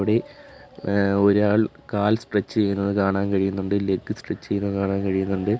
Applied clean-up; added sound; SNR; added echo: none; none; none; none.